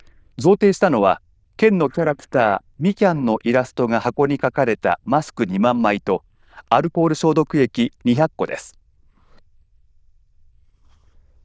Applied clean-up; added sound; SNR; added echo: neural diffusion model UNIVERSE++.